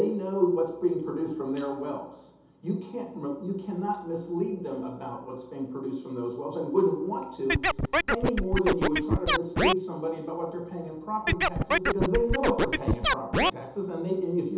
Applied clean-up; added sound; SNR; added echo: none; Scratching (performance technique); -4 dB; reverberation time 2.2 s.